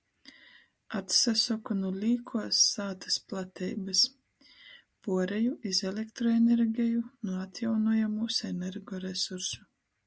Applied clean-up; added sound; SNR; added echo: none; none; none; none.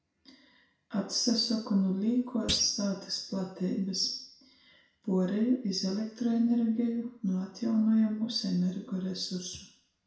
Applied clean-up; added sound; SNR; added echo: none; Thump, thud; 9 dB; reverberation time 0.6 s.